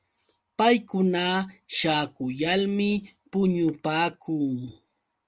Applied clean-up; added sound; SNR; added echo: none; none; none; none.